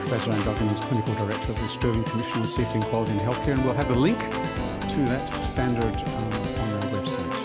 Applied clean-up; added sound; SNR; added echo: none; Organ; 2 dB; none.